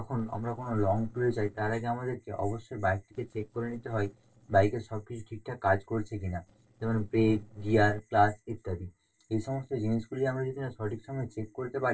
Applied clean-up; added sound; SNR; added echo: neural separator model SepFormer DNS4.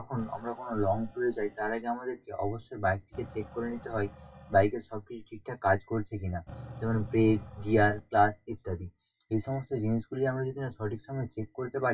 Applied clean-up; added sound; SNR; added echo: classical method WPE with log-MMSE.